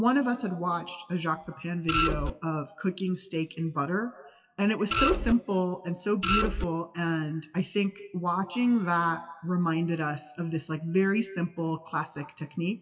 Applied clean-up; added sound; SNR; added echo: classical method WPE with log-MMSE.